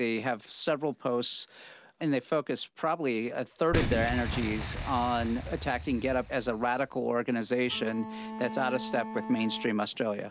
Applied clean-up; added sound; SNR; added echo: none; Bowed string instrument + Boom; 8 dB; none.